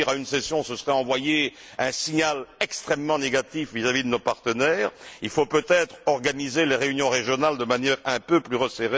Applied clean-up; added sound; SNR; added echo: none; none; none; none.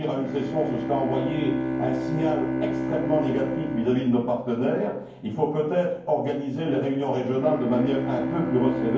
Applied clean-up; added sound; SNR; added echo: none; Bowed string instrument; 5 dB; reverberation time 0.9 s.